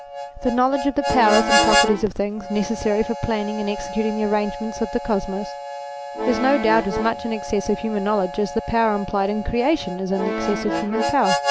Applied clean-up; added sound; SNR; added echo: none; Accordion + Harmonica; 3 dB; none.